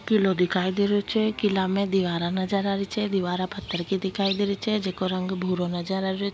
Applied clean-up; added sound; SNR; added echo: none; none; none; none.